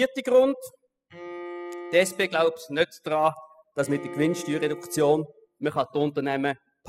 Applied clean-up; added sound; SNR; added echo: classical method spectral subtraction.